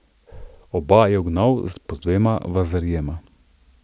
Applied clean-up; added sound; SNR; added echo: none; none; none; none.